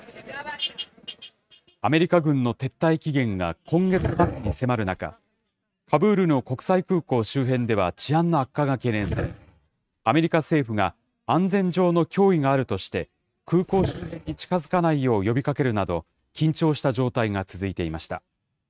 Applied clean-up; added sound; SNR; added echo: neural mask model RNNoise.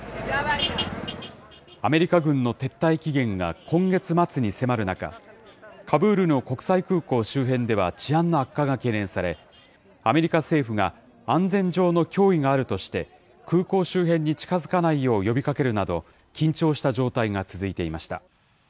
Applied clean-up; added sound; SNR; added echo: none; none; none; none.